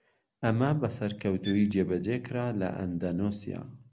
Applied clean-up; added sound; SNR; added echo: none; Bowed string instrument; 19 dB; none.